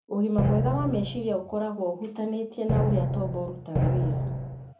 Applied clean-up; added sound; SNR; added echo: none; Drum; -3 dB; reverberation time 0.3 s.